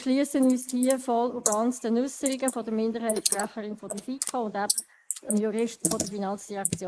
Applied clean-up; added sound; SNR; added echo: neural mask model Resemble Enhance denoiser.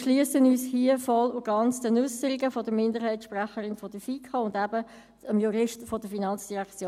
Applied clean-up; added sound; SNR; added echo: none; none; none; none.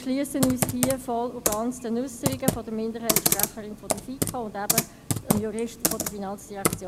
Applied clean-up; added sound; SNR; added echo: none; Computer keyboard; -1 dB; none.